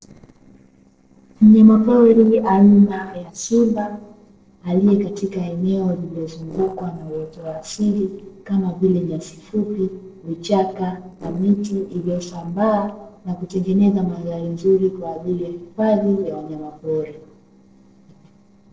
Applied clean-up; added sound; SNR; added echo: neural separator model SepFormer DNS4.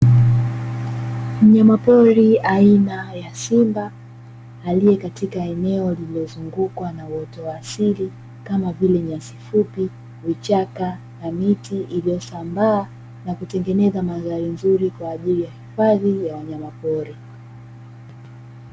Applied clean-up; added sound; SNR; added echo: none; none; none; none.